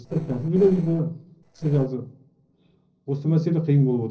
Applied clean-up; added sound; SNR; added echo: neural separator model SepFormer DNS4.